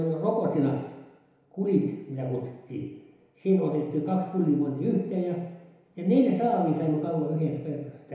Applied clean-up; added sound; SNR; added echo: none; none; none; reverberation time 1.0 s.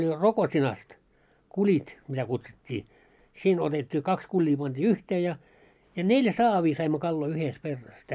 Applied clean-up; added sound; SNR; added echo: none; none; none; none.